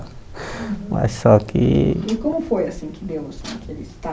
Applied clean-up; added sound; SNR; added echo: none; none; none; none.